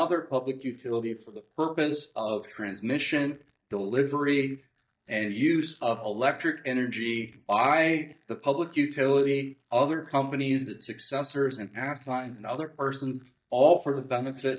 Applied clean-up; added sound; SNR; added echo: neural mask model DeepFilterNet 3.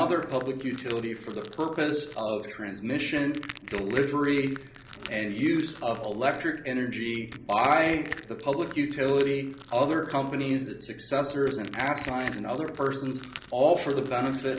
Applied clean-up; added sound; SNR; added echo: none; Crushing; 15 dB; reverberation time 0.5 s.